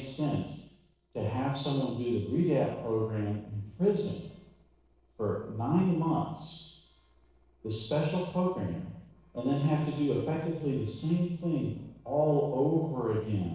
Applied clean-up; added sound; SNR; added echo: neural separator model SepFormer DNS4.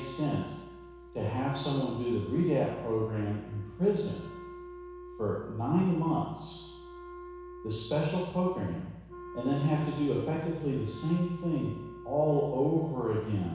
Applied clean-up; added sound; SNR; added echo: none; Wind instrument, woodwind instrument; 15 dB; reverberation time 1.1 s.